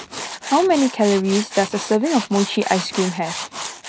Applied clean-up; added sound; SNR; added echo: none; Tools; 10 dB; none.